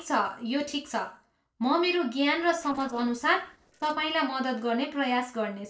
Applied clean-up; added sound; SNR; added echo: neural separator model SepFormer DNS4.